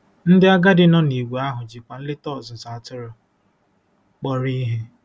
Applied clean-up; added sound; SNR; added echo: none; none; none; none.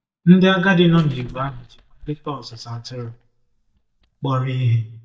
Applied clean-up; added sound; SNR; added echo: neural mask model DeepFilterNet 3.